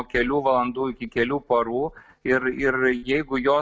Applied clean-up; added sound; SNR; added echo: none; none; none; none.